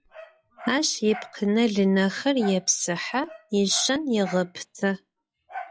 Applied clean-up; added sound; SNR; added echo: classical method log-MMSE.